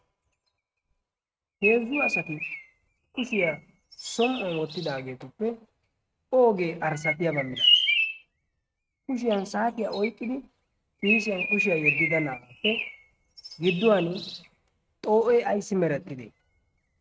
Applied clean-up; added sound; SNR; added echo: neural mask model RNNoise.